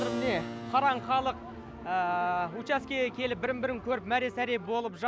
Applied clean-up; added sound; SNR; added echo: none; Keyboard (musical); 12 dB; none.